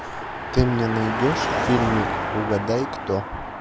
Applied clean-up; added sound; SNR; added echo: none; Car passing by; 2 dB; none.